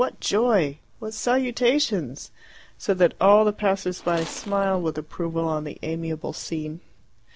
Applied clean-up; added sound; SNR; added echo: none; Tools; 17 dB; none.